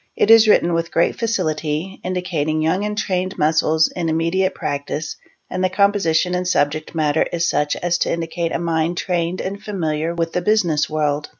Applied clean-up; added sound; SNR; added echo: none; none; none; none.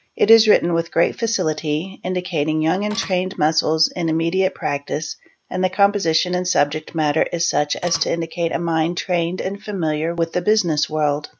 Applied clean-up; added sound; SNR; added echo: none; Printer; 15 dB; none.